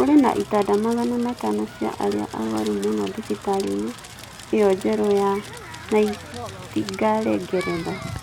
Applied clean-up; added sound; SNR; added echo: none; Crackle; 14 dB; none.